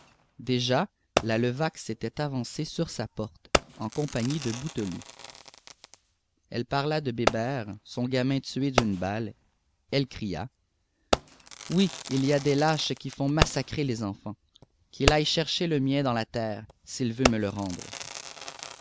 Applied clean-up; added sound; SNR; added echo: none; Fireworks; 5 dB; none.